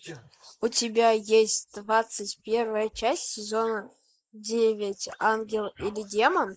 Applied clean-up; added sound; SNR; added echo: neural mask model Resemble Enhance denoiser.